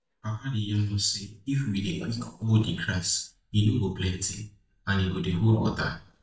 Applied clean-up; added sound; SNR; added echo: neural mask model DeepFilterNet 3.